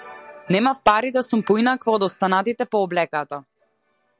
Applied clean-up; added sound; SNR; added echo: none; none; none; none.